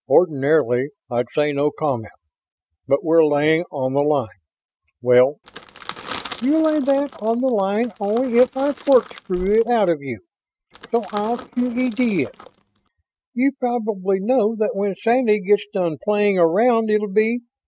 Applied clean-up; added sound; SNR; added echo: neural mask model RNNoise.